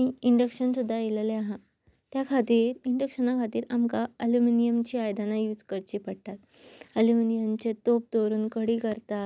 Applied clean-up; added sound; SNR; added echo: none; none; none; none.